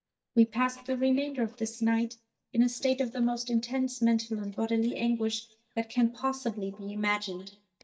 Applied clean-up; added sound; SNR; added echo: neural mask model DeepFilterNet 3.